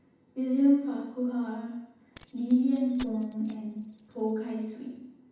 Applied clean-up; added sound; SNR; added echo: none; Keys jangling; 19 dB; reverberation time 0.9 s.